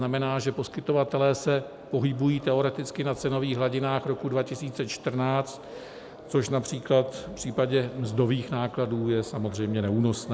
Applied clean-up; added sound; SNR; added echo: none; none; none; none.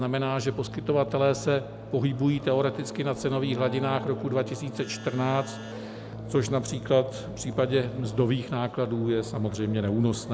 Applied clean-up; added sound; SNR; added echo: none; Keyboard (musical); 12 dB; none.